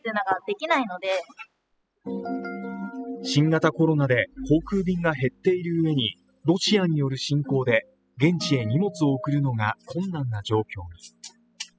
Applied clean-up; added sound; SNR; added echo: classical method spectral subtraction.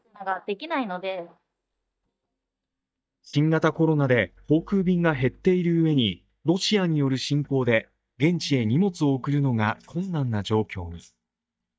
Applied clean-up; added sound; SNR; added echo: neural mask model DeepFilterNet 3.